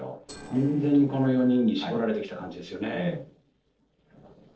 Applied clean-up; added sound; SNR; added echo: neural separator model SepFormer DNS4.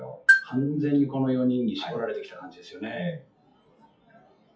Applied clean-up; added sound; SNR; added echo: classical method WPE with log-MMSE.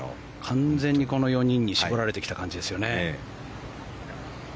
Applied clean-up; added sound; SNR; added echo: none; none; none; none.